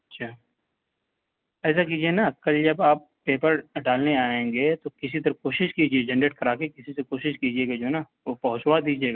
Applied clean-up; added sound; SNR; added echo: none; none; none; none.